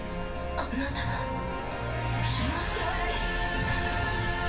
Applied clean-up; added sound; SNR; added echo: none; none; none; reverberation time 0.3 s.